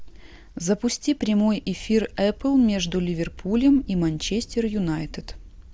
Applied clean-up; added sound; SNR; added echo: none; none; none; none.